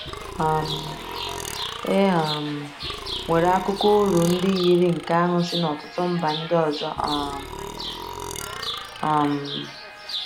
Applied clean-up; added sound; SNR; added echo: none; Chirp, tweet + Burping, eructation; 9 dB; none.